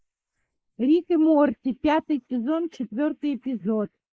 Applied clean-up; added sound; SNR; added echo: neural mask model Resemble Enhance denoiser.